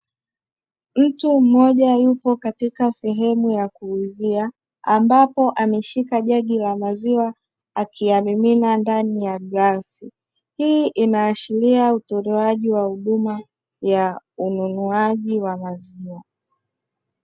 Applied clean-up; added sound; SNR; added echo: none; none; none; none.